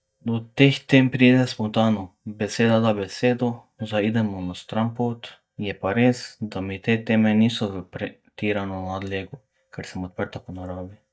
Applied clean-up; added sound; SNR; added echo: neural mask model DeepFilterNet 3.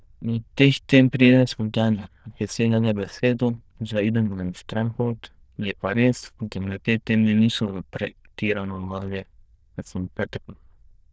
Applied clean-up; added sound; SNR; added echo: neural diffusion model UNIVERSE++.